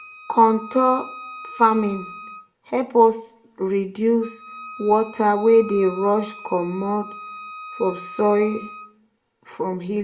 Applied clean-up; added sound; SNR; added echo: none; Wind instrument, woodwind instrument; 17 dB; reverberation time 0.3 s.